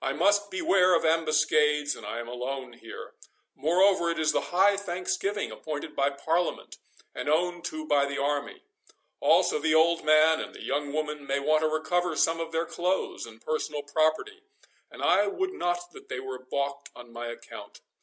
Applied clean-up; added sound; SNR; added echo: none; none; none; none.